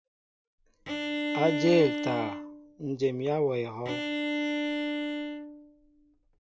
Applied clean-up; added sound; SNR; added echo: none; Bowed string instrument; 2 dB; none.